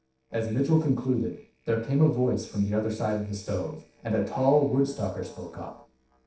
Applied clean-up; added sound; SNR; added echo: neural separator model SepFormer DNS4.